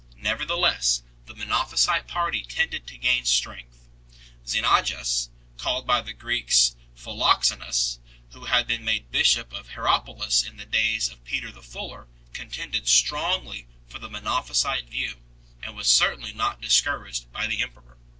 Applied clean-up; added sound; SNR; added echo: none; none; none; none.